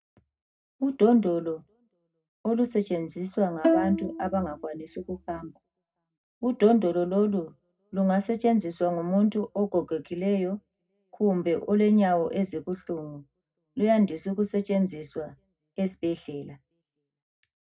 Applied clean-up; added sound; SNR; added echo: none; Bowed string instrument; 2 dB; reverberation time 0.2 s.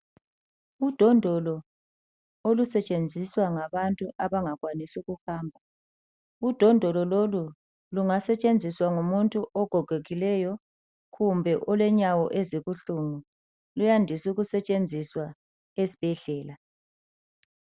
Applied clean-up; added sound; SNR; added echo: none; none; none; none.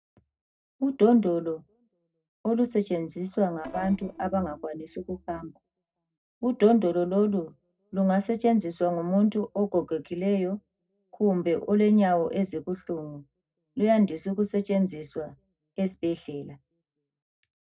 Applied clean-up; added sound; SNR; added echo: neural separator model SepFormer DNS4.